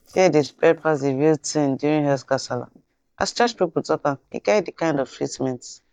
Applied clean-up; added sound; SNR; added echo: neural mask model DeepFilterNet 3.